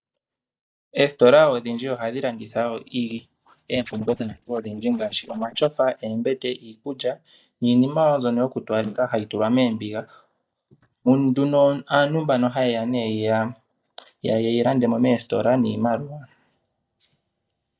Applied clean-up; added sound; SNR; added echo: neural mask model DeepFilterNet 3.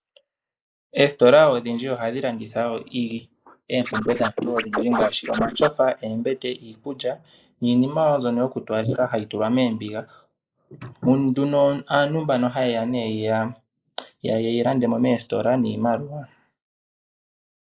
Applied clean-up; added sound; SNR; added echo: neural mask model Resemble Enhance denoiser.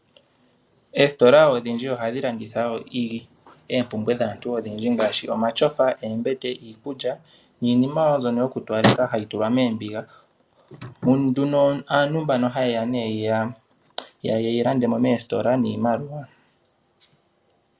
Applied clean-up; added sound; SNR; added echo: none; none; none; none.